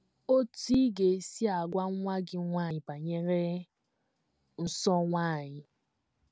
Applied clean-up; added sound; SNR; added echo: none; none; none; none.